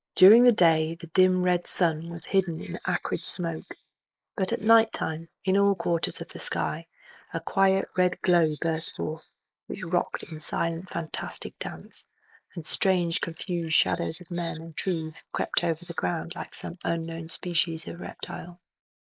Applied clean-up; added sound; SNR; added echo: neural mask model Resemble Enhance denoiser.